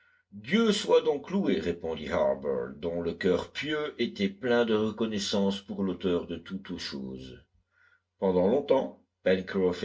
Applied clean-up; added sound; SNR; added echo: none; none; none; reverberation time 0.1 s.